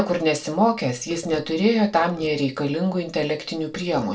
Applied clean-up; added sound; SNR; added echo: none; Burping, eructation; 18 dB; reverberation time 0.2 s.